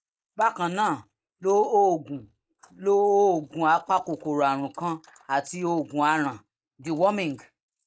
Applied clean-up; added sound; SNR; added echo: neural mask model Resemble Enhance denoiser.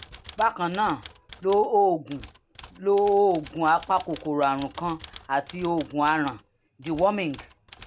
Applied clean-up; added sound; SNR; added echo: none; Typewriter; 19 dB; none.